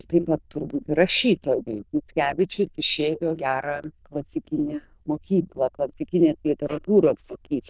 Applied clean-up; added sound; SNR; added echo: neural diffusion model UNIVERSE++.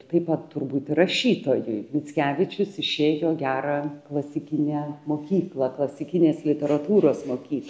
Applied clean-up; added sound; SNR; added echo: none; none; none; none.